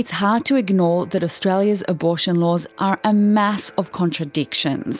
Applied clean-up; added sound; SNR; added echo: none; none; none; none.